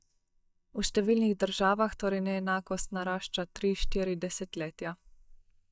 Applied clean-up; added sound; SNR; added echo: neural mask model DeepFilterNet 3.